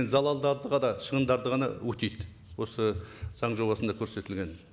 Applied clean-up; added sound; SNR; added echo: none; none; none; none.